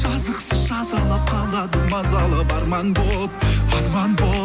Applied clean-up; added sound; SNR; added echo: none; none; none; none.